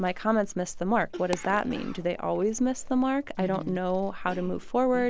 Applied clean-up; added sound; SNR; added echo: none; Coin (dropping) + Cough; 18 dB; none.